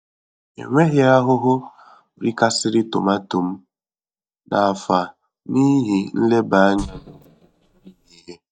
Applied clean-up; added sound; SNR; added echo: neural mask model DeepFilterNet 3.